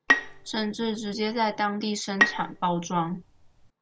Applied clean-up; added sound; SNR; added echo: none; Bowed string instrument; 1 dB; none.